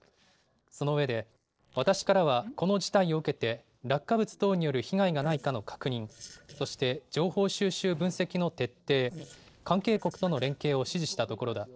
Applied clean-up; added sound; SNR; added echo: neural separator model SepFormer DNS4.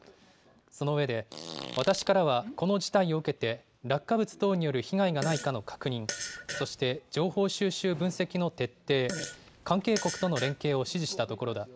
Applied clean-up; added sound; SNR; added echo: none; Fart + Fart; 10 dB; none.